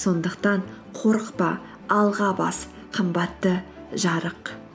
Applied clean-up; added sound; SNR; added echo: none; none; none; none.